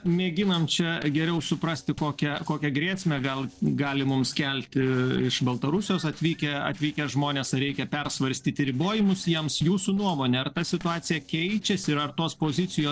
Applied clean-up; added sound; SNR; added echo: neural separator model SepFormer DNS4.